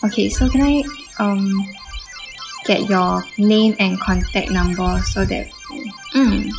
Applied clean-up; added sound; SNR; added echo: classical method log-MMSE.